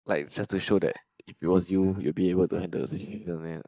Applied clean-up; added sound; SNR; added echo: neural mask model DeepFilterNet 3.